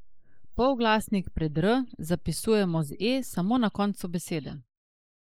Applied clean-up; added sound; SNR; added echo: neural mask model Resemble Enhance denoiser.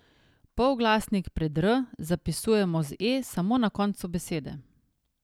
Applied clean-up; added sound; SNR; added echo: none; none; none; none.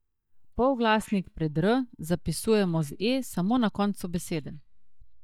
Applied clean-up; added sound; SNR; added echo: neural mask model DeepFilterNet 3.